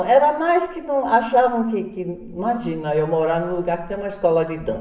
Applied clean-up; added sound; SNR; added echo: none; none; none; reverberation time 0.8 s.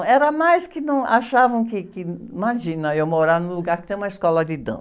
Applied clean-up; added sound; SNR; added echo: none; none; none; none.